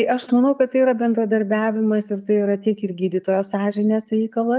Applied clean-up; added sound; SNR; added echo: none; none; none; none.